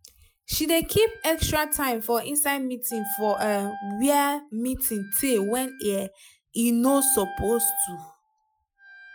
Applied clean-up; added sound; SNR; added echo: classical method Wiener filter.